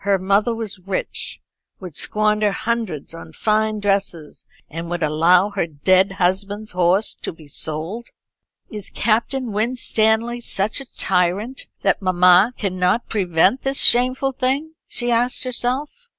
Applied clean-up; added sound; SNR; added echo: none; none; none; none.